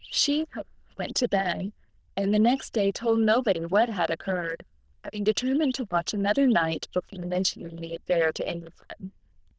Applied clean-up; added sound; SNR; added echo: neural diffusion model UNIVERSE++.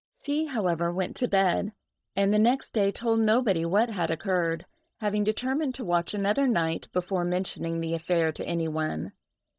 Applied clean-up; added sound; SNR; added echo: neural mask model DeepFilterNet 3.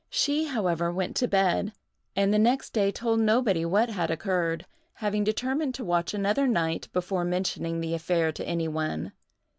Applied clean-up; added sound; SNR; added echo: none; none; none; none.